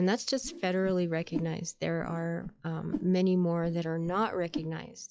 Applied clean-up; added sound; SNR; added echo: classical method log-MMSE.